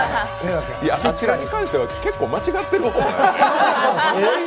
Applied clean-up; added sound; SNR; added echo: none; Wind instrument, woodwind instrument; 11 dB; none.